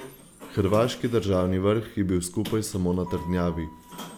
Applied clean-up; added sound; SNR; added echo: none; Sliding door; 17 dB; none.